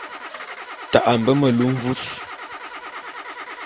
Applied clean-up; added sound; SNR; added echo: none; Engine starting / Car; 12 dB; none.